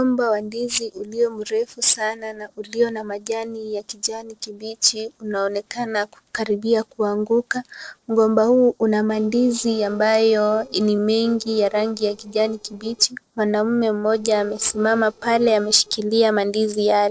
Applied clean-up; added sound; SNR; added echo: neural separator model SepFormer DNS4.